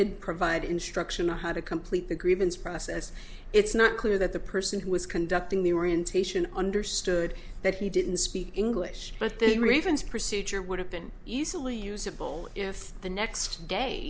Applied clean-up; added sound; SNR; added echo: none; none; none; none.